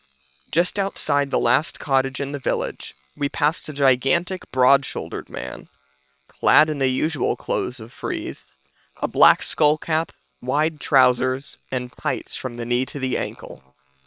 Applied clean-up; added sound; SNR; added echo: neural separator model SepFormer WHAM!.